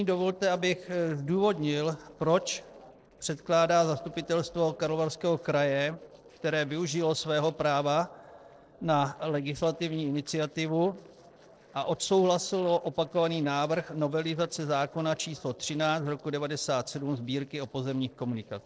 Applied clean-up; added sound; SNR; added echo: neural separator model SepFormer DNS4.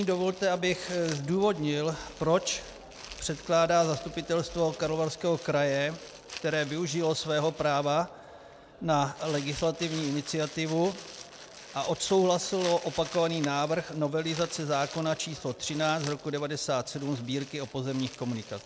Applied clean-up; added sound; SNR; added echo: none; Crumpling, crinkling; 17 dB; none.